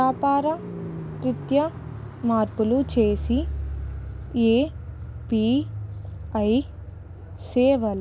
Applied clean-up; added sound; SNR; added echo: none; Car; 9 dB; none.